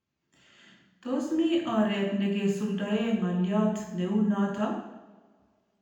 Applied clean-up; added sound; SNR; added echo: none; none; none; reverberation time 0.9 s.